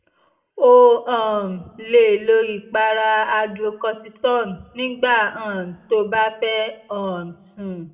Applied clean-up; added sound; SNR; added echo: none; none; none; reverberation time 0.5 s.